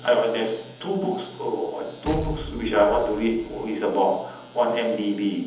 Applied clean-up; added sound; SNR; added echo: none; Explosion; 11 dB; reverberation time 1.3 s.